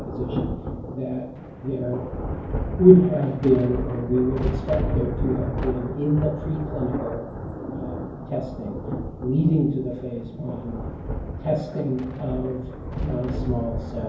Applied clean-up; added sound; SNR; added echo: none; Thunder; 6 dB; reverberation time 0.9 s.